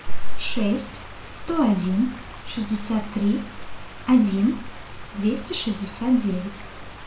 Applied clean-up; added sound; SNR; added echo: none; Stream; 20 dB; reverberation time 0.3 s.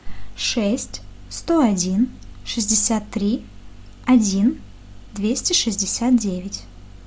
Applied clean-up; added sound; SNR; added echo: none; none; none; none.